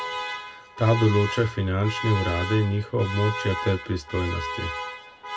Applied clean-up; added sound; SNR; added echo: none; Alarm; 8 dB; reverberation time 0.2 s.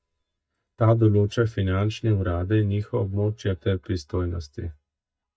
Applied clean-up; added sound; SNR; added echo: neural mask model DeepFilterNet 3.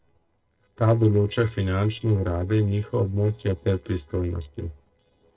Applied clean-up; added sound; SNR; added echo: neural separator model SepFormer DNS4.